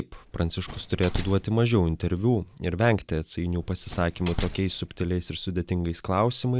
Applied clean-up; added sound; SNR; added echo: none; Slam; 12 dB; none.